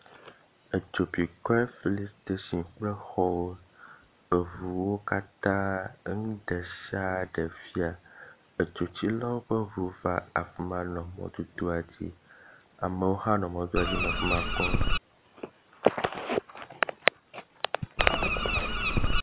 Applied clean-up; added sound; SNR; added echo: none; Bird; -5 dB; none.